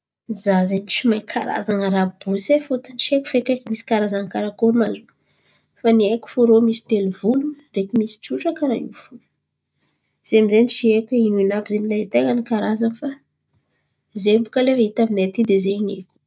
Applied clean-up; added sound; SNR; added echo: none; none; none; none.